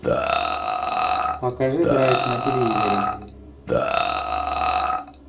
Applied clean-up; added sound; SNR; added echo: none; Burping, eructation; -4 dB; reverberation time 1.3 s.